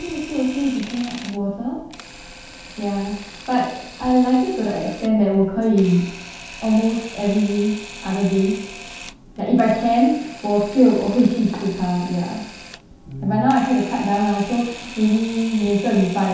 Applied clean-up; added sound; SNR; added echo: none; Camera; 17 dB; reverberation time 0.8 s.